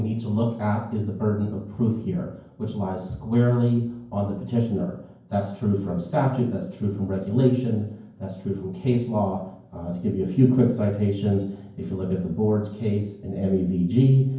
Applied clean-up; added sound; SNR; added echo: none; none; none; reverberation time 0.9 s.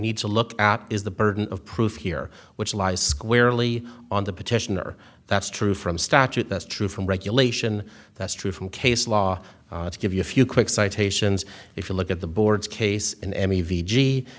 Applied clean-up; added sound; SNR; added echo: none; none; none; none.